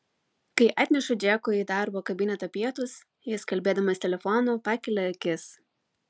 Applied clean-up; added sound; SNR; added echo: none; none; none; none.